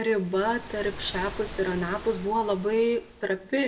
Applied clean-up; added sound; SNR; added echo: none; Waves, surf; 14 dB; reverberation time 1.8 s.